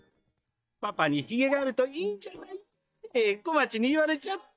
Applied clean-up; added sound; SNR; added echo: neural mask model DeepFilterNet 3.